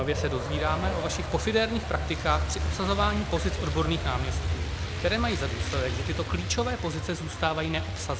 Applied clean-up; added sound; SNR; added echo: none; Truck; 1 dB; none.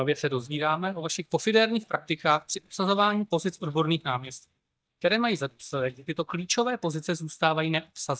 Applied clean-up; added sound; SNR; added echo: neural mask model DeepFilterNet 3.